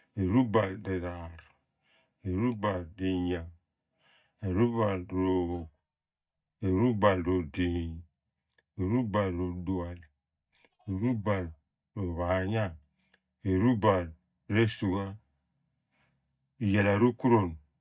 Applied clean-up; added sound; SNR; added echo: neural mask model DeepFilterNet 3.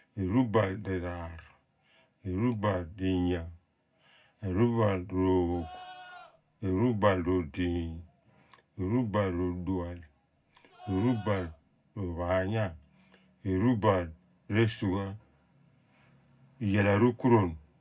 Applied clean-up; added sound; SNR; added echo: none; Livestock, farm animals, working animals; 20 dB; reverberation time 0.3 s.